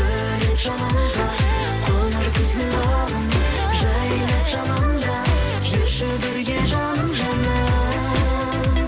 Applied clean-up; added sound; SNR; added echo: none; Hammer; 16 dB; none.